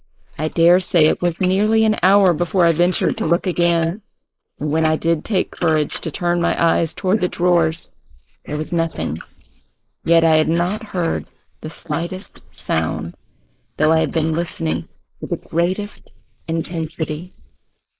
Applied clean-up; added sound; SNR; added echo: neural mask model Resemble Enhance denoiser.